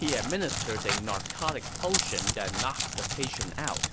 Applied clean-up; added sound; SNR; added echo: none; Crackle; -2 dB; none.